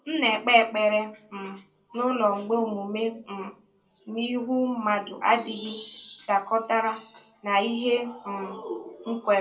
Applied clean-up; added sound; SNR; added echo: none; none; none; reverberation time 0.2 s.